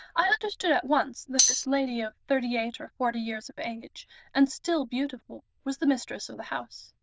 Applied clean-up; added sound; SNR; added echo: neural diffusion model UNIVERSE++.